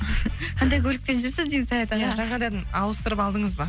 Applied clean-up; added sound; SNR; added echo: none; none; none; none.